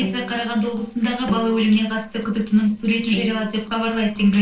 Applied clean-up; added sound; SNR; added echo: neural separator model SepFormer DNS4.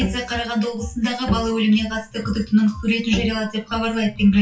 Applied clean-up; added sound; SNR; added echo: classical method WPE with log-MMSE.